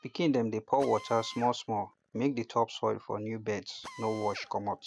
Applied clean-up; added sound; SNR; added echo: none; Drill; 20 dB; none.